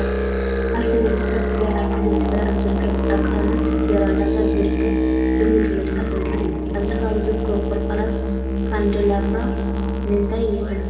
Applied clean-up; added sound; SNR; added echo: none; Musical instrument; -5 dB; reverberation time 2.0 s.